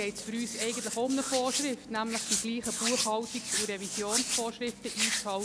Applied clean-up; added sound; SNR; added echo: none; Hands; 0 dB; none.